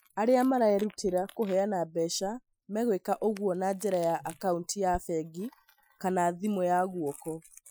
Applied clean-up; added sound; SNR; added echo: classical method Wiener filter.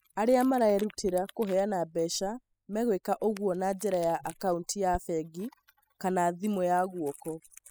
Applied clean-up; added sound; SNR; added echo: classical method spectral subtraction.